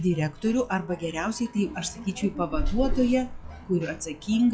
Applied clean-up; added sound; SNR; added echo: classical method log-MMSE.